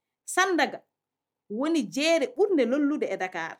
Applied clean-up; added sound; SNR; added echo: none; none; none; none.